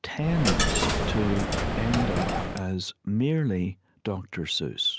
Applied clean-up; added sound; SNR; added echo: none; Coin (dropping); -2 dB; none.